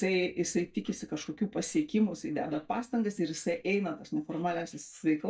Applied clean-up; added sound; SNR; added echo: neural mask model DeepFilterNet 3.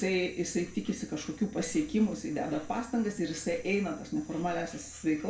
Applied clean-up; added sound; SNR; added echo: none; Insect; 19 dB; reverberation time 0.4 s.